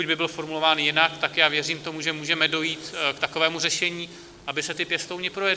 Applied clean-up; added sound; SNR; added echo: none; none; none; none.